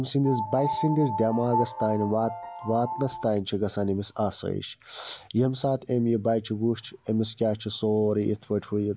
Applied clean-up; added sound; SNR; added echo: none; Piano; 6 dB; none.